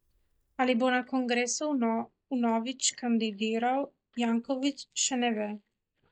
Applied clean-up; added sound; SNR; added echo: neural mask model DeepFilterNet 3.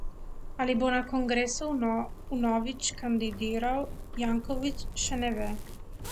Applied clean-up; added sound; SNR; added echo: none; Zipper (clothing); 7 dB; none.